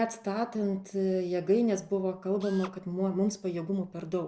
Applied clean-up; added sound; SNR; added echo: none; Drill; 17 dB; none.